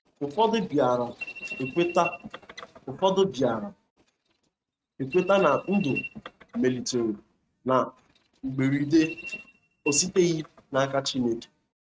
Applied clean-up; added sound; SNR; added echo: neural mask model RNNoise.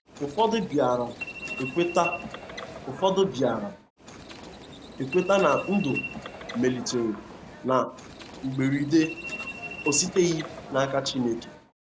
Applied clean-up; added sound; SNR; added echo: none; Subway, metro, underground; 11 dB; none.